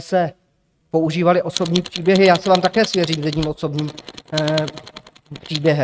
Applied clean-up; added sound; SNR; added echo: neural mask model RNNoise.